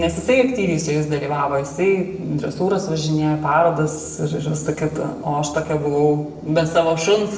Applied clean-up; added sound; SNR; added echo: none; Musical instrument; 19 dB; reverberation time 0.8 s.